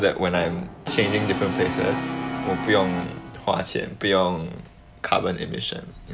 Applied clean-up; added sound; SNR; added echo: none; Brass instrument; 7 dB; none.